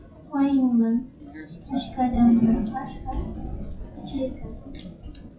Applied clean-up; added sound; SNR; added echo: classical method WPE with log-MMSE.